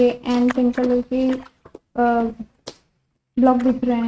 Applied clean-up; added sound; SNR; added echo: neural mask model RNNoise.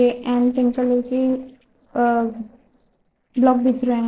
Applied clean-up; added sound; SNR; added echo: neural separator model SepFormer DNS4.